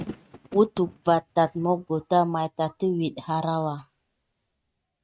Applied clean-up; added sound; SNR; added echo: neural mask model RNNoise.